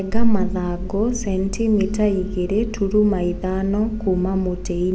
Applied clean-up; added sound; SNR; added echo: none; none; none; none.